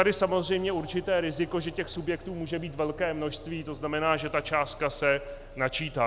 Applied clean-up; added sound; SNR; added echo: none; Bus; 18 dB; none.